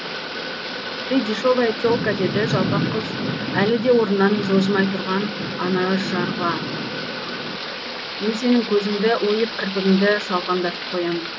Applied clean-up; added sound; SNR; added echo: none; Thunder / Rain; 5 dB; none.